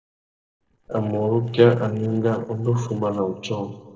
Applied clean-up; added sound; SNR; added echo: neural separator model SepFormer DNS4.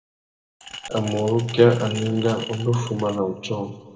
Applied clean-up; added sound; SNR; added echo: none; Glass; 15 dB; reverberation time 1.4 s.